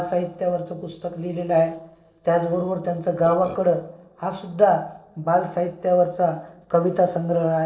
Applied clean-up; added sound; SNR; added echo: neural separator model SepFormer DNS4.